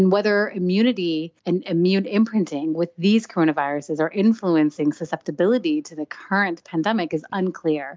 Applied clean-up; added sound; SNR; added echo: none; none; none; none.